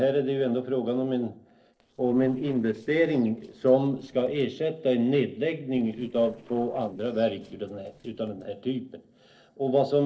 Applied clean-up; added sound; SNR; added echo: neural separator model SepFormer DNS4.